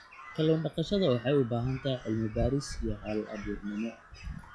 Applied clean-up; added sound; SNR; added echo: classical method log-MMSE.